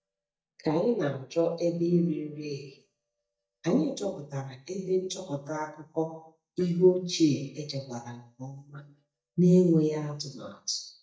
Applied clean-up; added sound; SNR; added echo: neural mask model DeepFilterNet 3.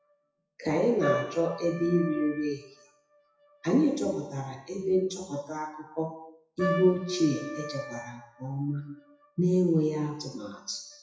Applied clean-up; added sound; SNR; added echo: classical method WPE with log-MMSE.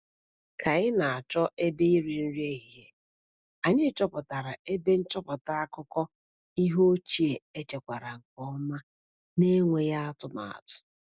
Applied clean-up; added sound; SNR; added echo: none; none; none; none.